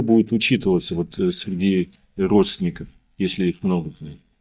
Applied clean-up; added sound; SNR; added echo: neural mask model DeepFilterNet 3.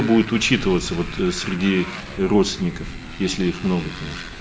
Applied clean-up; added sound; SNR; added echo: none; Motorcycle; 12 dB; reverberation time 0.5 s.